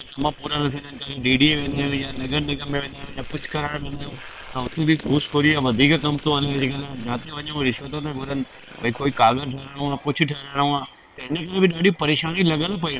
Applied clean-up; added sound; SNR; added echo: neural separator model SepFormer WHAM!.